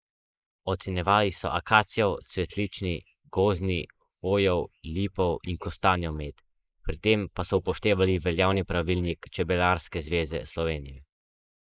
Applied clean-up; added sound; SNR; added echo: neural mask model Resemble Enhance denoiser.